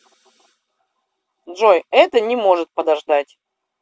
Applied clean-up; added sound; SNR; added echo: none; none; none; none.